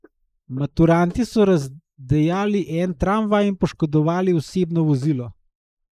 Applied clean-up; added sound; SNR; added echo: neural mask model Resemble Enhance denoiser.